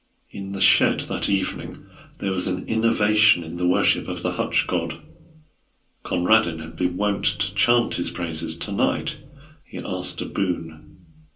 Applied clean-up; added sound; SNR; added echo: none; none; none; reverberation time 0.3 s.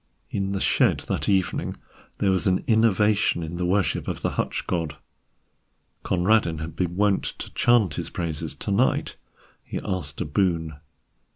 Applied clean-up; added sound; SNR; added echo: none; none; none; none.